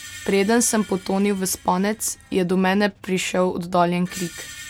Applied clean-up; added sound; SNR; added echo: none; Screech; 20 dB; none.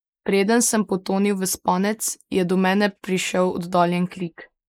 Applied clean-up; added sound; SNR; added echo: neural mask model Resemble Enhance denoiser.